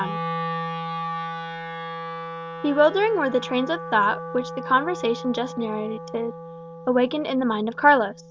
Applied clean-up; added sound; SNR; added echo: none; Wind instrument, woodwind instrument; 9 dB; none.